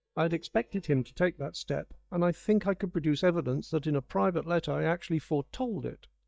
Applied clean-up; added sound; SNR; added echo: neural mask model DeepFilterNet 3.